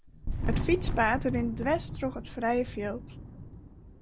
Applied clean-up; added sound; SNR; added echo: none; Thunder; 3 dB; none.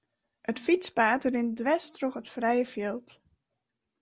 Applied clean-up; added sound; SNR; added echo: none; none; none; none.